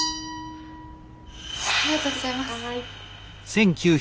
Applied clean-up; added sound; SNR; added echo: none; Glass; 12 dB; none.